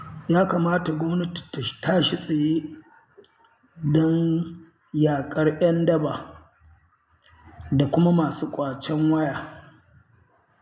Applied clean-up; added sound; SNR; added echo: none; none; none; none.